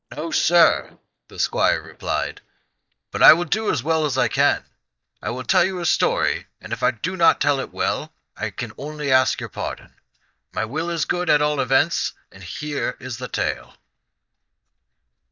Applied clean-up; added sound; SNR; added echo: neural mask model DeepFilterNet 3.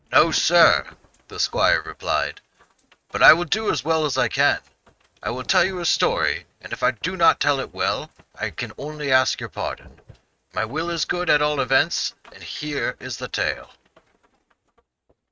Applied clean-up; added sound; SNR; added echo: neural mask model RNNoise.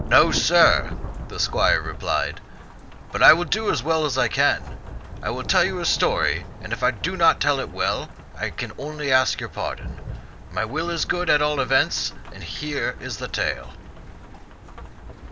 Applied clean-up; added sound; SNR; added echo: none; Rain / Thunderstorm; 11 dB; none.